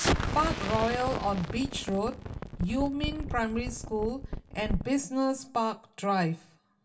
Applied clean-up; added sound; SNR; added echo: none; Explosion; 4 dB; reverberation time 0.2 s.